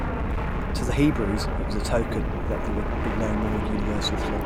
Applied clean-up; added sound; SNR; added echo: none; Fixed-wing aircraft, airplane; -3 dB; none.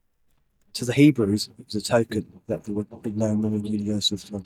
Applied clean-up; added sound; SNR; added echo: neural mask model DeepFilterNet 3.